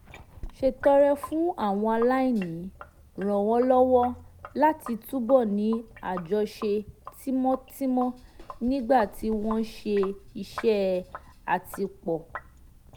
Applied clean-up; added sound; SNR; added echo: none; Sink (filling or washing); 17 dB; none.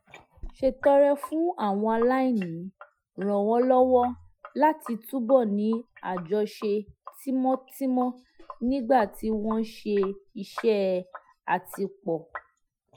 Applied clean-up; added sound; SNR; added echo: classical method Wiener filter.